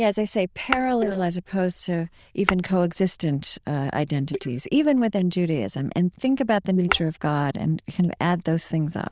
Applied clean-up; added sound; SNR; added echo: neural diffusion model UNIVERSE++.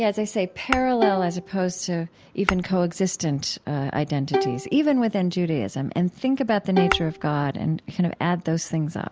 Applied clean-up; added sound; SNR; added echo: none; Tap / Glass + Bowed string instrument; 6 dB; none.